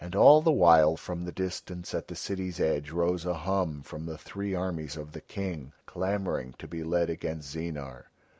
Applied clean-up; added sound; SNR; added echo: none; none; none; none.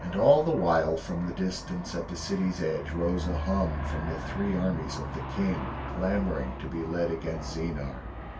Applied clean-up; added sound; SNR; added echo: none; Aircraft; 6 dB; reverberation time 0.2 s.